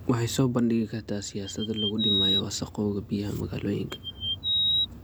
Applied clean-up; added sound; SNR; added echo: none; Bird vocalization, bird call, bird song; -2 dB; none.